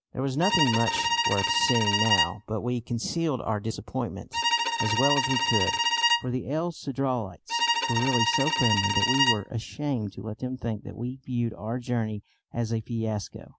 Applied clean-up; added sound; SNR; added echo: none; Bowed string instrument; -2 dB; none.